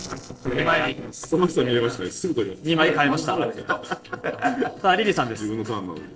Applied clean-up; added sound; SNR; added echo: neural separator model SepFormer DNS4.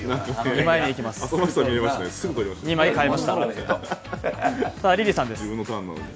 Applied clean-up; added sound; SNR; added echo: none; none; none; none.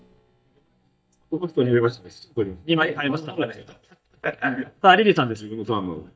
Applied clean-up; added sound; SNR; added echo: neural mask model DeepFilterNet 3.